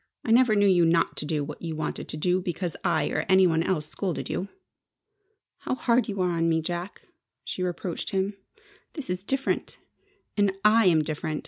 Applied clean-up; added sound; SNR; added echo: neural mask model Resemble Enhance denoiser.